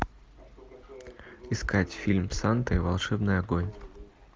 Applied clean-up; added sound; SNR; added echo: none; none; none; none.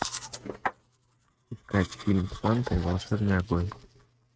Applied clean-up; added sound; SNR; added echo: neural mask model RNNoise.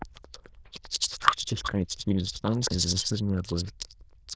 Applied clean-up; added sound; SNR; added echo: neural diffusion model UNIVERSE++.